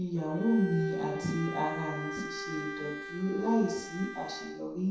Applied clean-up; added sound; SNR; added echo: none; Bowed string instrument; 6 dB; reverberation time 0.7 s.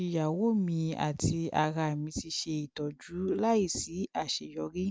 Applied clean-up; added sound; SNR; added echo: none; none; none; none.